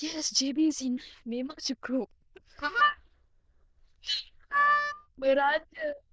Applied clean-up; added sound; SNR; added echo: neural diffusion model UNIVERSE++.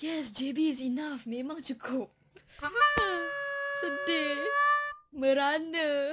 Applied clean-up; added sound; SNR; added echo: none; Harmonica; -2 dB; none.